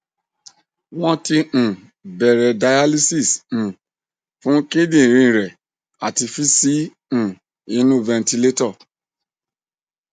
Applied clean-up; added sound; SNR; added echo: none; none; none; none.